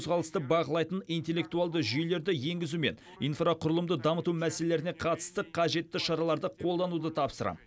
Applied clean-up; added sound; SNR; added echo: none; none; none; none.